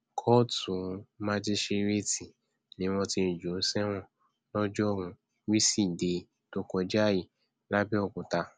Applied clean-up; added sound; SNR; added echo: none; none; none; none.